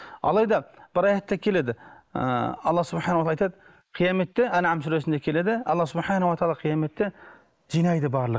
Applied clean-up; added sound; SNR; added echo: neural mask model Resemble Enhance denoiser.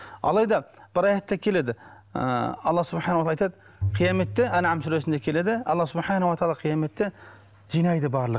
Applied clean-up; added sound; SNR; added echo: none; Bowed string instrument; 9 dB; none.